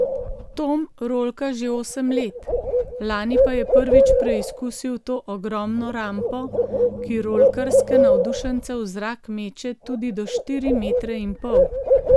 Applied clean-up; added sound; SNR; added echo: none; Bird; -4 dB; none.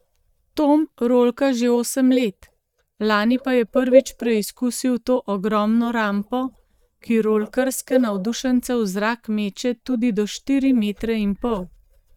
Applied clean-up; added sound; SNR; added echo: neural mask model DeepFilterNet 3.